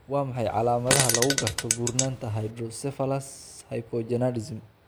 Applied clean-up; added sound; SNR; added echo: none; Fart; 0 dB; none.